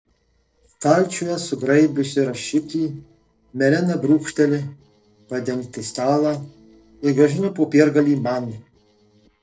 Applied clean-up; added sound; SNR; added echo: neural separator model SepFormer DNS4.